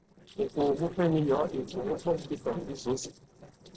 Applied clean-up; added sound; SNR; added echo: neural separator model SepFormer DNS4.